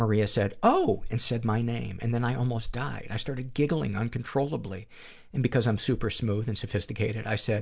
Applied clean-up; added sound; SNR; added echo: none; none; none; none.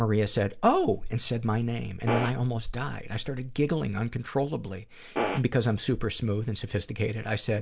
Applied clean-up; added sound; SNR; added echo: none; Fart; 1 dB; none.